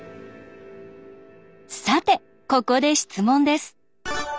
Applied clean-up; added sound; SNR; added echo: none; none; none; none.